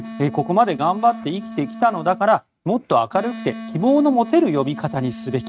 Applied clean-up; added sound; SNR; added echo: neural mask model RNNoise.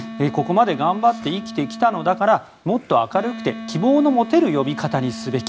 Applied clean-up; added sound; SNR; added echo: none; Wind instrument, woodwind instrument; 13 dB; none.